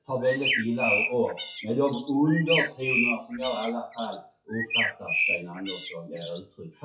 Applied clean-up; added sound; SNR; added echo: classical method WPE with log-MMSE.